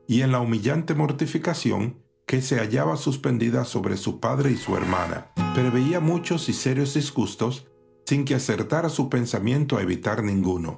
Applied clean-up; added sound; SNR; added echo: none; Dishes, pots, and pans + Acoustic guitar / Strum; 16 dB; none.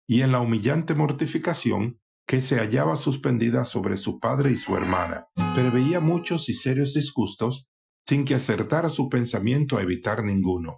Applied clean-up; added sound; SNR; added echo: classical method Wiener filter.